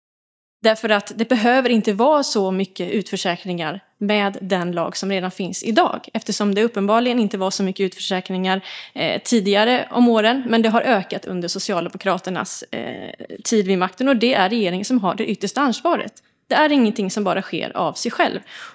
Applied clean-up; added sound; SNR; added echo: neural mask model DeepFilterNet 3.